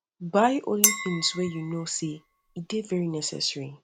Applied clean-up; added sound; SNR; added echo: none; Chink, clink; 3 dB; none.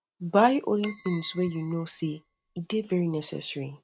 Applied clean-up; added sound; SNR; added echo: neural mask model RNNoise.